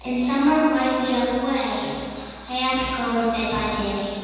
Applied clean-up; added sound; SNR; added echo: none; none; none; reverberation time 2.1 s.